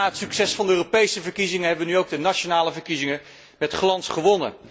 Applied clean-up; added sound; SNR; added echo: none; none; none; none.